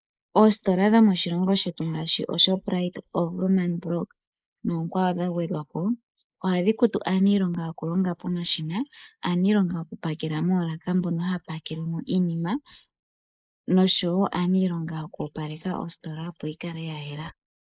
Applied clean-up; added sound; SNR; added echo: neural mask model Resemble Enhance denoiser.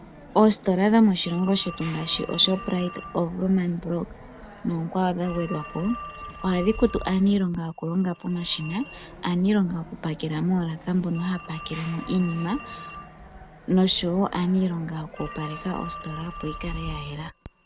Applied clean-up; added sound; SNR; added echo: none; Telephone; 14 dB; none.